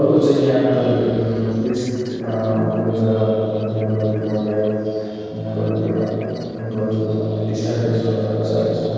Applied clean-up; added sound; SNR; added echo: neural separator model SepFormer DNS4.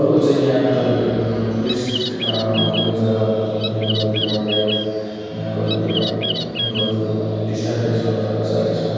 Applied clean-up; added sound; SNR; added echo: none; Bird; 7 dB; reverberation time 2.2 s.